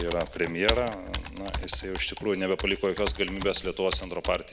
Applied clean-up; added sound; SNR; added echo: none; Computer keyboard; 7 dB; none.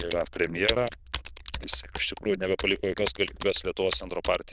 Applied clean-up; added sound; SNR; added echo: neural diffusion model UNIVERSE++.